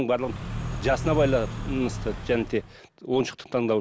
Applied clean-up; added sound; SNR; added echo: none; Car; 5 dB; none.